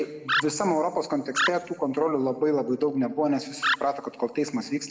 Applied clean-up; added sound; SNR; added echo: none; Animal; 4 dB; reverberation time 1.5 s.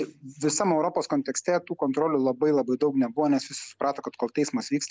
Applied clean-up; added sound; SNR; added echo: none; none; none; none.